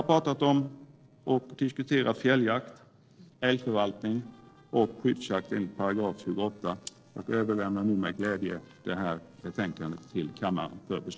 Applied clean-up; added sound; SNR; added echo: neural separator model SepFormer DNS4.